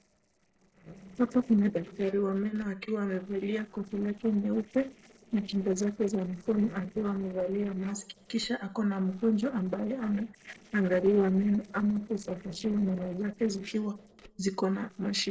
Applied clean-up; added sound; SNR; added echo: neural separator model SepFormer DNS4.